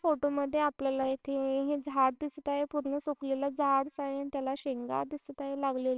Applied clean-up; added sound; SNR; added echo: neural separator model SepFormer WHAMR!.